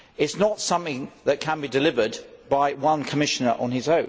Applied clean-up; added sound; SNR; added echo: none; none; none; none.